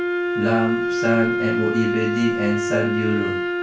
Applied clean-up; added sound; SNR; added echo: none; Wind instrument, woodwind instrument; 0 dB; reverberation time 0.3 s.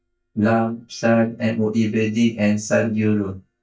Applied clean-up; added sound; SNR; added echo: neural mask model DeepFilterNet 3.